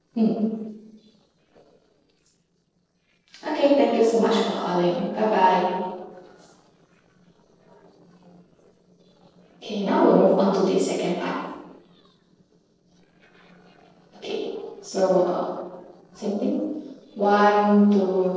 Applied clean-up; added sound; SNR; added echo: neural separator model SepFormer DNS4.